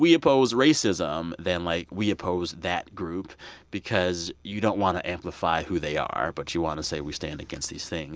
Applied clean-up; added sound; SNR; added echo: none; none; none; none.